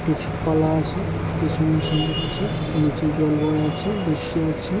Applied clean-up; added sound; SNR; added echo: none; Domestic sounds, home sounds; 14 dB; none.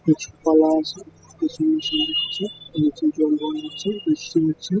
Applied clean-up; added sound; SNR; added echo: classical method spectral subtraction.